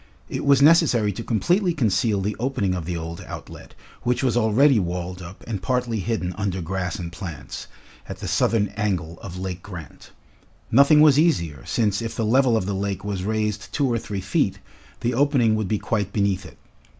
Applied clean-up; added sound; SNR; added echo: none; none; none; none.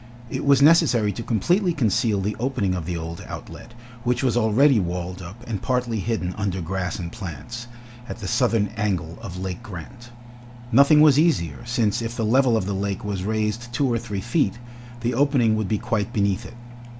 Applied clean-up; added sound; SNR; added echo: none; Engine; 17 dB; none.